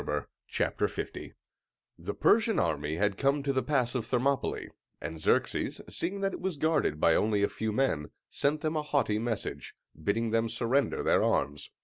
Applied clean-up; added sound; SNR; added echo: none; none; none; none.